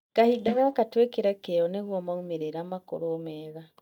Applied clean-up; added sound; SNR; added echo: neural mask model DeepFilterNet 3.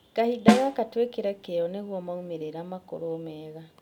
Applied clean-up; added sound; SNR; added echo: none; Snare drum; -4 dB; none.